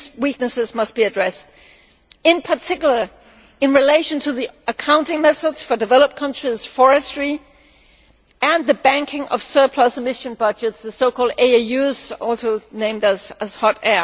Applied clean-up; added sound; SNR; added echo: none; none; none; none.